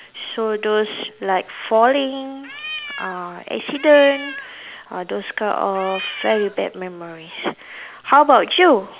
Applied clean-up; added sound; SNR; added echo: none; Cat; 12 dB; none.